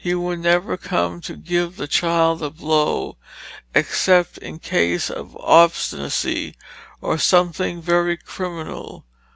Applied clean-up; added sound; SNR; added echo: none; none; none; none.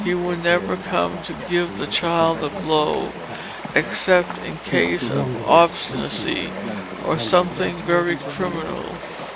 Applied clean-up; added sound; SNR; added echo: none; Chatter / Stream; 8 dB; none.